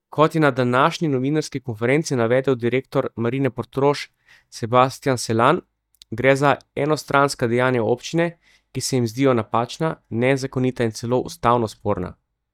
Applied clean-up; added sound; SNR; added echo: neural mask model DeepFilterNet 3.